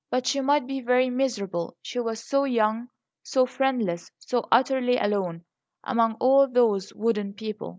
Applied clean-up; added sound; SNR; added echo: none; none; none; none.